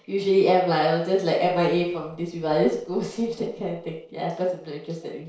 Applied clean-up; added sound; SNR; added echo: neural separator model SepFormer DNS4.